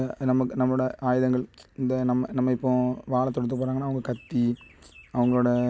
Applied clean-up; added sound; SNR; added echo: none; none; none; none.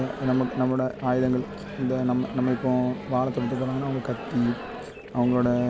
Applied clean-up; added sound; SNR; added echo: none; Boiling + Microwave oven; 11 dB; none.